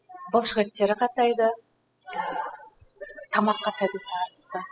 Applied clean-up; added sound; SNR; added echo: classical method spectral subtraction.